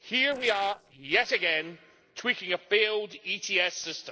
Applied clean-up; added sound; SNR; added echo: neural separator model SepFormer DNS4.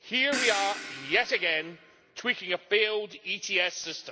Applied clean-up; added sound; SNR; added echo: none; Crash cymbal; 8 dB; none.